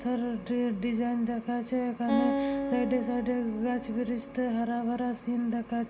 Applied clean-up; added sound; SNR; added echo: none; Acoustic guitar; 7 dB; reverberation time 0.3 s.